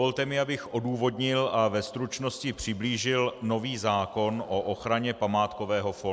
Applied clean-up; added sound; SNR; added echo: none; none; none; none.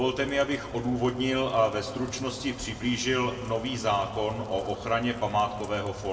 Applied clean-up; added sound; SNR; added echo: none; Rain; 16 dB; reverberation time 1.6 s.